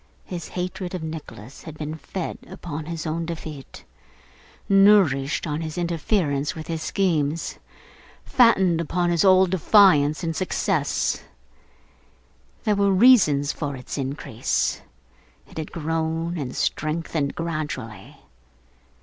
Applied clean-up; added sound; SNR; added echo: none; none; none; none.